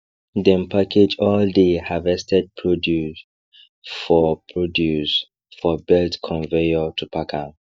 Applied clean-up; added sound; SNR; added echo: neural mask model DeepFilterNet 3.